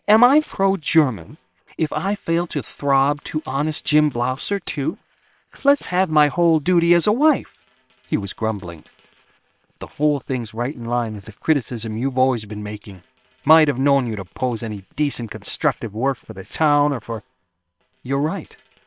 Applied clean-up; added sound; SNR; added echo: neural separator model SepFormer WHAM!.